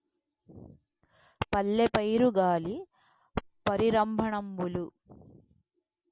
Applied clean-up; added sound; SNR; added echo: none; none; none; none.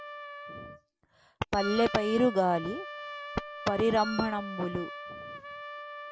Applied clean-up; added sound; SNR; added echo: none; Wind instrument, woodwind instrument + Trumpet; 10 dB; none.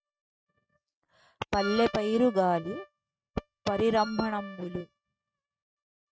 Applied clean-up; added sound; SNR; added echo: neural mask model RNNoise.